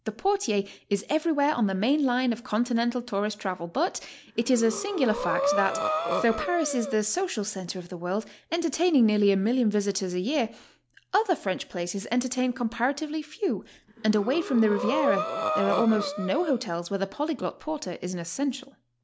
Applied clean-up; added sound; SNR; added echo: none; Breathing; 4 dB; none.